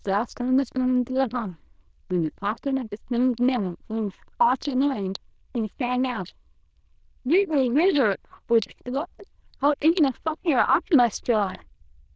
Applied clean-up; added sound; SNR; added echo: neural diffusion model UNIVERSE++.